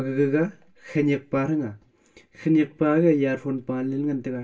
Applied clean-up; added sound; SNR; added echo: none; none; none; reverberation time 0.2 s.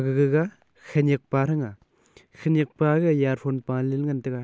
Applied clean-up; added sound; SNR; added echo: none; none; none; none.